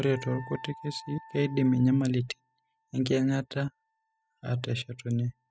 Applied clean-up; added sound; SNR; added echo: classical method spectral subtraction.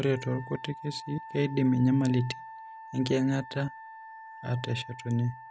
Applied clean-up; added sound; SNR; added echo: none; Wind instrument, woodwind instrument; 15 dB; none.